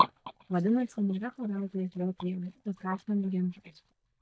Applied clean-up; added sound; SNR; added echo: neural mask model DeepFilterNet 3.